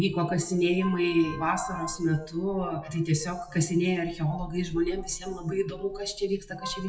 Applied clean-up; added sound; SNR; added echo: classical method WPE with log-MMSE.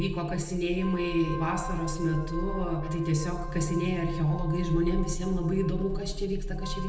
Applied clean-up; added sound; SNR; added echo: none; Wind instrument, woodwind instrument; 15 dB; reverberation time 0.8 s.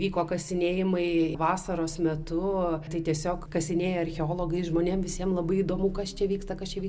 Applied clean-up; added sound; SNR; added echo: none; none; none; none.